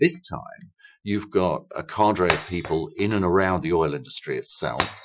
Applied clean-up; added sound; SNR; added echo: classical method Wiener filter.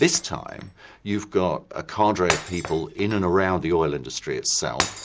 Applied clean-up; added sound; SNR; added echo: none; Shatter; 10 dB; none.